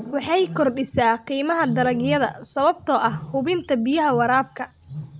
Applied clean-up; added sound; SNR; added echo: none; Wild animals; 14 dB; none.